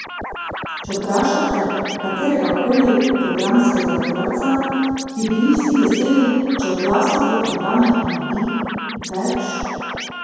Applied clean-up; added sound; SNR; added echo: none; Scratching (performance technique); 10 dB; reverberation time 2.1 s.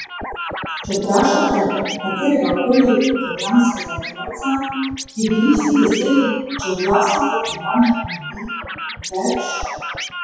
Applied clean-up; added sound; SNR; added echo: classical method WPE with log-MMSE.